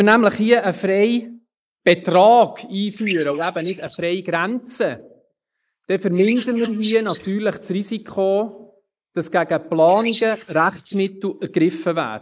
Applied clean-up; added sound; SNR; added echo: neural mask model Resemble Enhance denoiser.